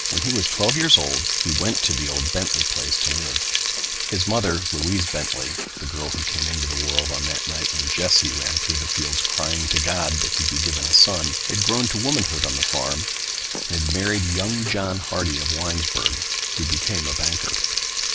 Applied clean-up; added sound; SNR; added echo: none; Frying (food); -1 dB; none.